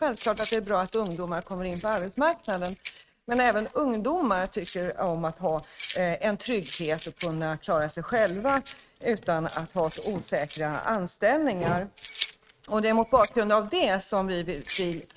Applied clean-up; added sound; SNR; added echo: neural mask model RNNoise.